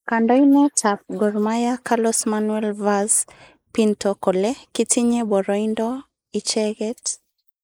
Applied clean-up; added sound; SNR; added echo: neural mask model Resemble Enhance denoiser.